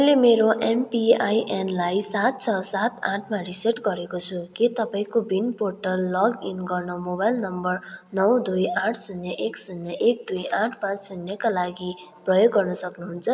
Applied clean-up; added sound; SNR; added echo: none; none; none; none.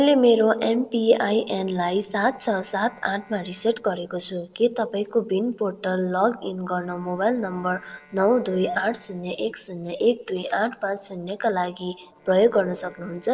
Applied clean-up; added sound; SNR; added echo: neural separator model SepFormer DNS4.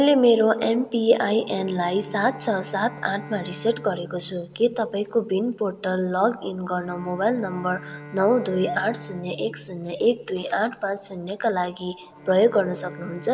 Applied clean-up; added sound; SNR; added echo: none; Bowed string instrument; 19 dB; none.